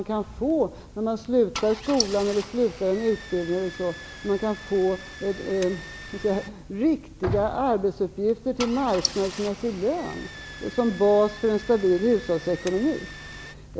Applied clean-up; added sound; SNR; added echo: none; Engine starting / Car; 14 dB; none.